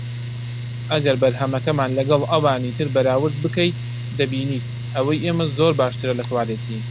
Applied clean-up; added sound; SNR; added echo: none; Mechanical fan; 6 dB; none.